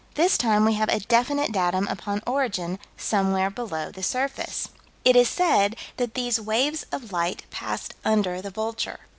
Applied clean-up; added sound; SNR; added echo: none; none; none; none.